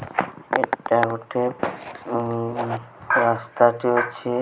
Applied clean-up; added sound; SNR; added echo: none; none; none; none.